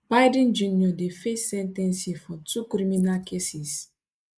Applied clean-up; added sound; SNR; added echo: neural mask model Resemble Enhance denoiser.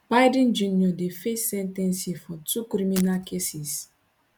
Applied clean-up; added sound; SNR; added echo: none; Shatter; 16 dB; none.